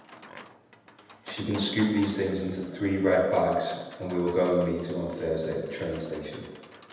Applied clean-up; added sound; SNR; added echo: none; Livestock, farm animals, working animals; 19 dB; reverberation time 0.9 s.